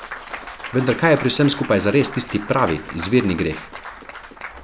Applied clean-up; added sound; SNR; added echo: none; Applause / Cheering / Clapping; 13 dB; none.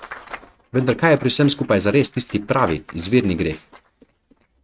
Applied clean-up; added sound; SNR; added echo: neural mask model RNNoise.